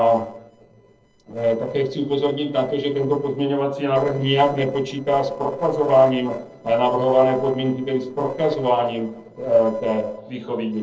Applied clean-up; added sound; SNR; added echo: neural separator model SepFormer DNS4.